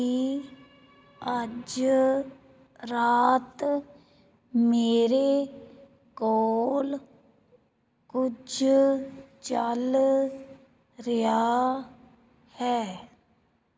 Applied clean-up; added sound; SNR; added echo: none; none; none; none.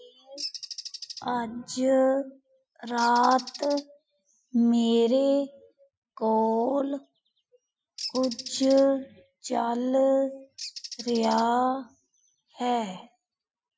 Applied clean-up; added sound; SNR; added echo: classical method Wiener filter.